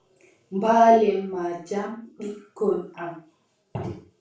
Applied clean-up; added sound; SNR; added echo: none; none; none; reverberation time 0.4 s.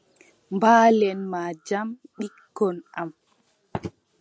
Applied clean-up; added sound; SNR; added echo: none; none; none; none.